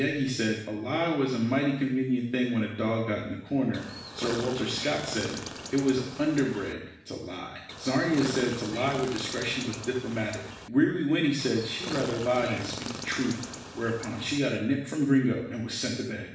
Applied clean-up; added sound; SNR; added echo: none; Chirp, tweet; 10 dB; reverberation time 0.7 s.